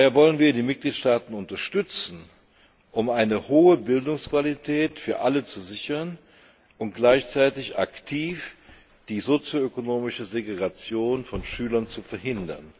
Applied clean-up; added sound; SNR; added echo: none; none; none; none.